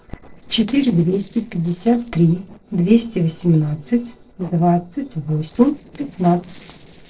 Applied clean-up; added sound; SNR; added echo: neural separator model SepFormer DNS4.